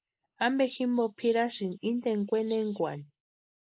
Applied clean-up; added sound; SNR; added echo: neural mask model Resemble Enhance denoiser.